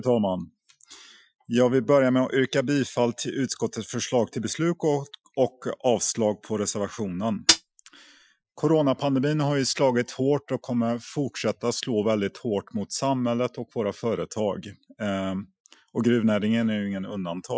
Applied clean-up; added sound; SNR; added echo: classical method Wiener filter.